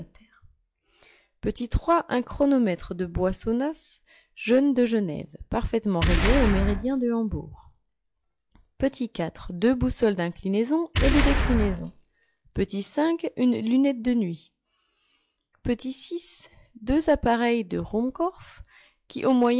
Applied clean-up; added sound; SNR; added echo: classical method log-MMSE.